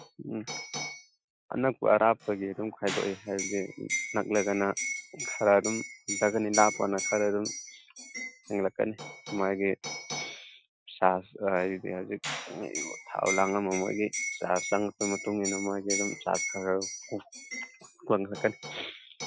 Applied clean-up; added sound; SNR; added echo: classical method Wiener filter.